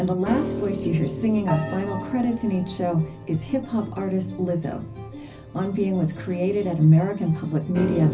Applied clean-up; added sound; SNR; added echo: none; Piano; 11 dB; reverberation time 0.4 s.